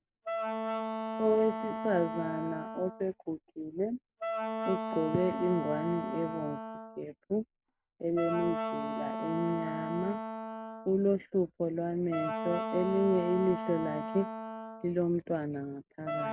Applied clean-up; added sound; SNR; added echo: none; Wind instrument, woodwind instrument; 5 dB; none.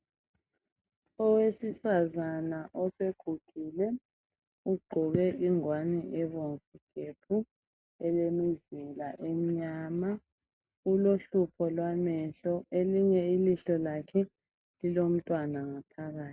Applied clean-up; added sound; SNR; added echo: none; none; none; none.